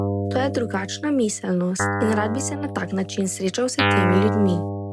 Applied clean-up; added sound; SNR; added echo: none; Guitar; 2 dB; none.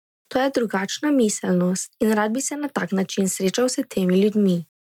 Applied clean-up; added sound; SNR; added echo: none; none; none; none.